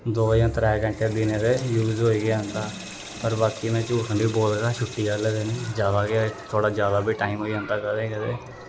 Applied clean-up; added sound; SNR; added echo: none; Sink (filling or washing) / Water tap, faucet; 18 dB; none.